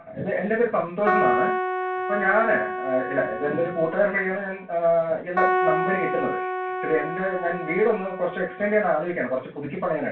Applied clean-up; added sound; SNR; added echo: none; Keyboard (musical); 2 dB; reverberation time 0.2 s.